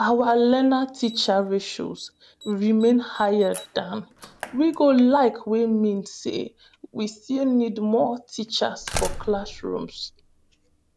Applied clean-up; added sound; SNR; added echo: none; Slam; 17 dB; none.